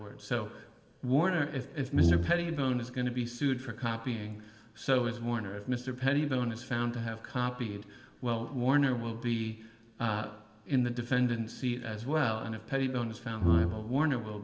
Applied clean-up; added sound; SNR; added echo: none; Brass instrument; -3 dB; reverberation time 1.9 s.